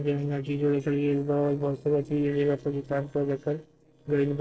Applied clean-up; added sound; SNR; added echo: neural separator model SepFormer DNS4.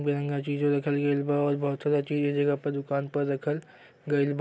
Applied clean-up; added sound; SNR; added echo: none; none; none; none.